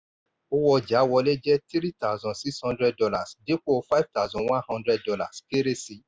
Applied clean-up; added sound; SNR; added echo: none; none; none; none.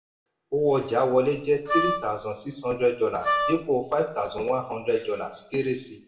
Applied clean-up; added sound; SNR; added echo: none; Wind instrument, woodwind instrument; 1 dB; reverberation time 0.6 s.